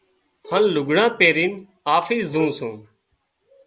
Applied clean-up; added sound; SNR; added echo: none; Bowed string instrument; 14 dB; none.